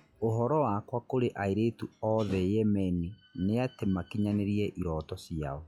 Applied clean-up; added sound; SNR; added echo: classical method log-MMSE.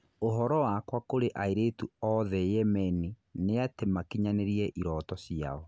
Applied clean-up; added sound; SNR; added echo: none; none; none; none.